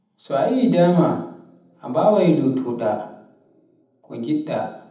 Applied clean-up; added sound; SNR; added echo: none; none; none; reverberation time 0.8 s.